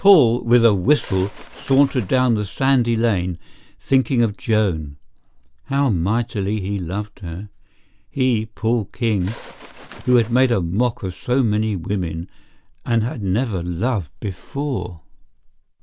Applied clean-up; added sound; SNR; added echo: none; Bird; 19 dB; none.